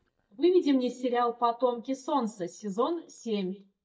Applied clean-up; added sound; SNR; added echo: neural mask model DeepFilterNet 3.